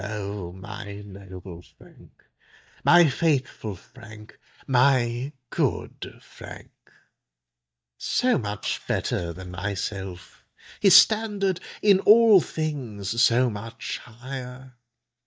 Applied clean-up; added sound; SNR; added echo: neural mask model DeepFilterNet 3.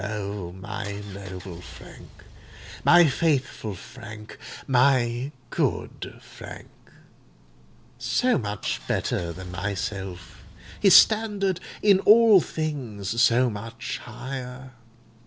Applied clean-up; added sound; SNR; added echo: none; Engine; 18 dB; none.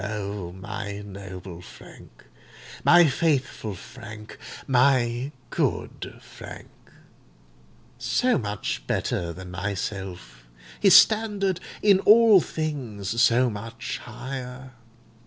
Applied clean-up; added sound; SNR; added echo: none; none; none; none.